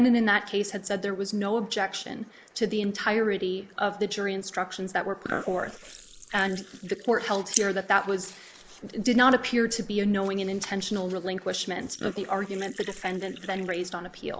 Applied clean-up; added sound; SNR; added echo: neural mask model Resemble Enhance denoiser.